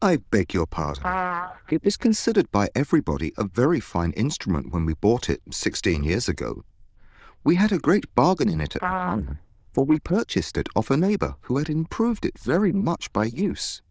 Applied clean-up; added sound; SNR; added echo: neural diffusion model UNIVERSE++.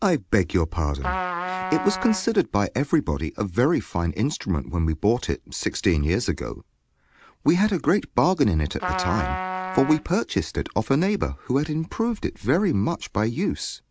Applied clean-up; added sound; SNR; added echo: none; Trumpet; 6 dB; none.